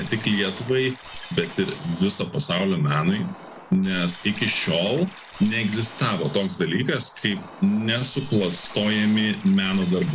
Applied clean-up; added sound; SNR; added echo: none; Liquid; 15 dB; none.